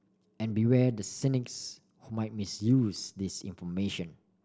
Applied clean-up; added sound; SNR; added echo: none; none; none; none.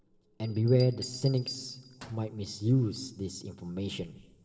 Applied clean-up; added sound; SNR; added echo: none; Bell; 18 dB; reverberation time 2.4 s.